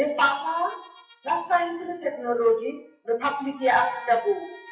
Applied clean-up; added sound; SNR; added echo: classical method WPE with log-MMSE.